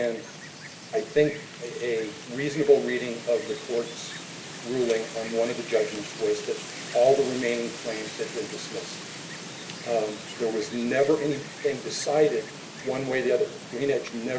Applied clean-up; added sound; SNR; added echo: none; Wind; 12 dB; reverberation time 0.1 s.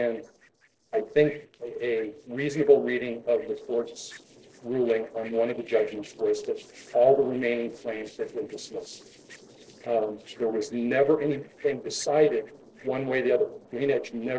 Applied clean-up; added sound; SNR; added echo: neural separator model SepFormer DNS4.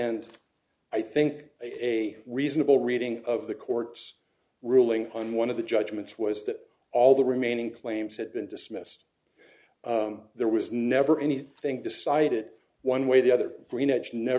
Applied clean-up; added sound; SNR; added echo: none; none; none; none.